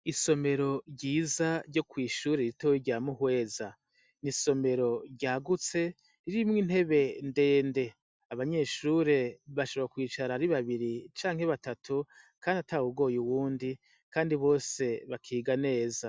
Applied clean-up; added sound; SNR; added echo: none; none; none; none.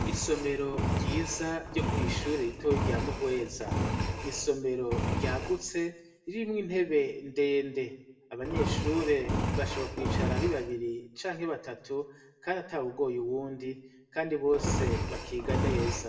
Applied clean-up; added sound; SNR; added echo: none; Engine; 1 dB; reverberation time 0.6 s.